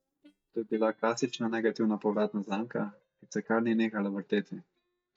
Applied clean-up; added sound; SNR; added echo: neural mask model DeepFilterNet 3.